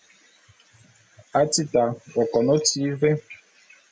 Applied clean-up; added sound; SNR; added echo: none; none; none; none.